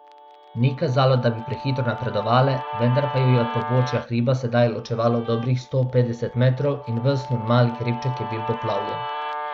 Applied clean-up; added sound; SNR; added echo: none; Guitar; 11 dB; none.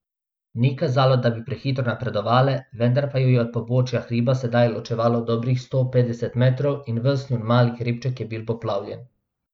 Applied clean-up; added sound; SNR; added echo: none; none; none; none.